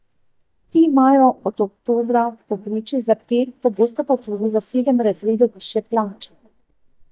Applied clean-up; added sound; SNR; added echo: neural mask model DeepFilterNet 3.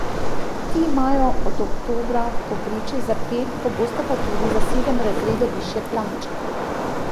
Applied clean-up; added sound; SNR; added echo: none; Waves, surf; -4 dB; none.